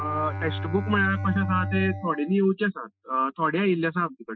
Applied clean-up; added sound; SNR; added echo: classical method Wiener filter.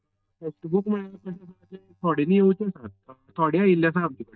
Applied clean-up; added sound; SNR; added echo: neural mask model DeepFilterNet 3.